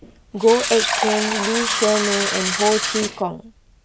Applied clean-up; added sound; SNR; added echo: none; Fill (with liquid); 2 dB; none.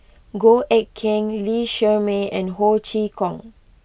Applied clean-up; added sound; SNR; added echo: none; none; none; none.